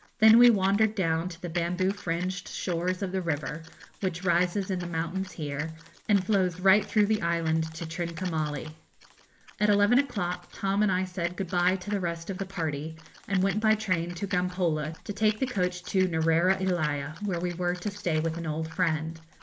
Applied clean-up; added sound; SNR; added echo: neural mask model Resemble Enhance denoiser.